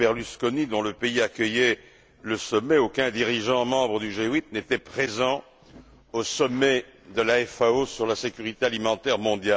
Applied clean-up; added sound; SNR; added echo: none; none; none; none.